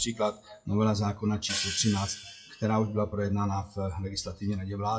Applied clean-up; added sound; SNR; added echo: classical method WPE with log-MMSE.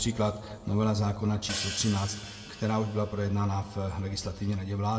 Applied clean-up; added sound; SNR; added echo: none; Hi-hat; 13 dB; reverberation time 1.5 s.